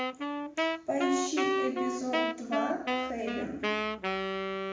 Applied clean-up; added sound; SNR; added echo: none; Wind instrument, woodwind instrument; -3 dB; reverberation time 0.8 s.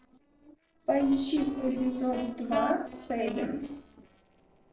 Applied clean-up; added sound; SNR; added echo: neural separator model SepFormer DNS4.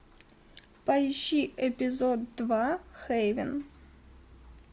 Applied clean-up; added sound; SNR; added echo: none; none; none; none.